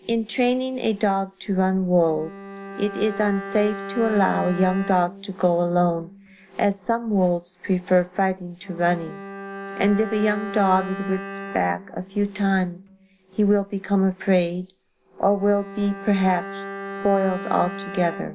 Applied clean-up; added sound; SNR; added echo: none; Bowed string instrument; 13 dB; none.